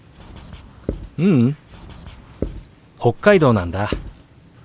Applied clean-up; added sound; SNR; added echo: none; Writing; 13 dB; none.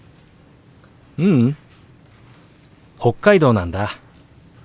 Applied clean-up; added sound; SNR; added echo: none; none; none; none.